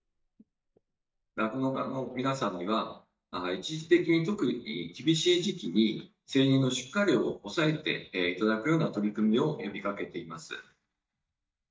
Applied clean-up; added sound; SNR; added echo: neural mask model DeepFilterNet 3.